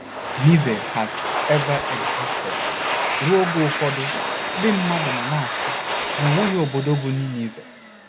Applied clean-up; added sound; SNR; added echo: none; Domestic sounds, home sounds; 3 dB; none.